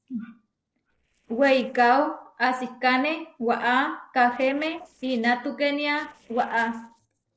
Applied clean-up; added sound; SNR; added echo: neural separator model SepFormer DNS4.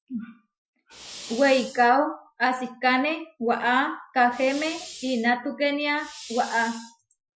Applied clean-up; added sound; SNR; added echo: classical method Wiener filter.